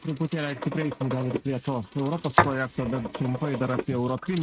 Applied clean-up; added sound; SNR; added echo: neural mask model RNNoise.